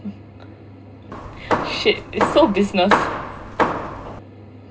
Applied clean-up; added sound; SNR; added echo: none; Hammer; 0 dB; reverberation time 0.2 s.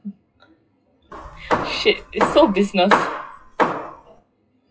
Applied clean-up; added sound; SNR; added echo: classical method WPE with log-MMSE.